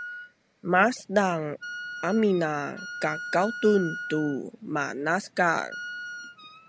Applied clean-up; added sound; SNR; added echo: none; Wind instrument, woodwind instrument; 12 dB; none.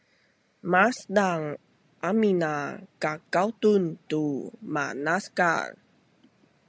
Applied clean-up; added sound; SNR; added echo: none; none; none; none.